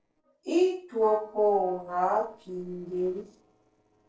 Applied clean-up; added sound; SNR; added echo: neural separator model SepFormer DNS4.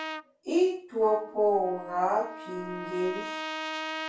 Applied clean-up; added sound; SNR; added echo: none; Trumpet; 9 dB; reverberation time 0.3 s.